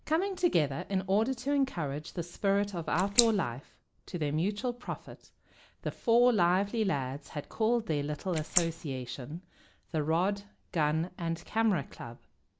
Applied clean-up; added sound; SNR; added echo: neural mask model Resemble Enhance denoiser.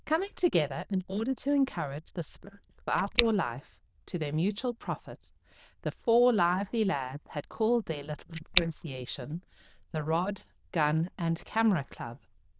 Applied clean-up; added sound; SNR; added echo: neural diffusion model UNIVERSE++.